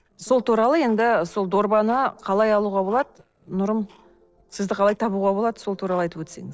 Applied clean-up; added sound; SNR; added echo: neural separator model SepFormer DNS4.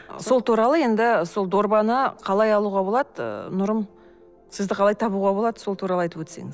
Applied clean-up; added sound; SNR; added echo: none; none; none; none.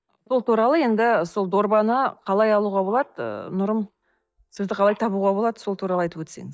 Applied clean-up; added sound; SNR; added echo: neural mask model DeepFilterNet 3.